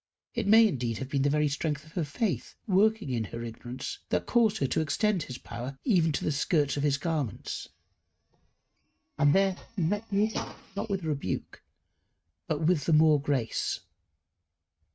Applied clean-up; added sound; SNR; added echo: neural mask model RNNoise.